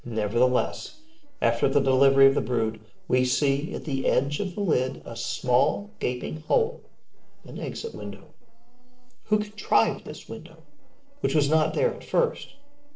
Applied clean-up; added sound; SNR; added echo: neural separator model SepFormer DNS4.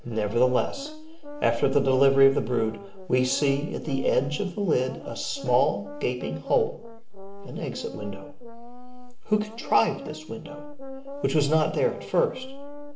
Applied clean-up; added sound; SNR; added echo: none; Brass instrument; 16 dB; reverberation time 0.6 s.